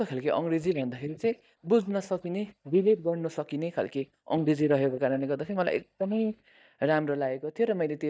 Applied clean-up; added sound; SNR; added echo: neural mask model DeepFilterNet 3.